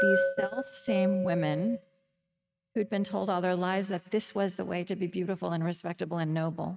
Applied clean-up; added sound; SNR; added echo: neural mask model RNNoise.